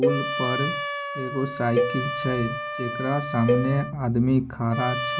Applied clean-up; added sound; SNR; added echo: none; Trumpet + Cowbell; 2 dB; none.